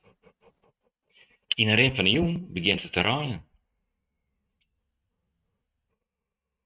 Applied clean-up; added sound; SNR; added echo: neural mask model RNNoise.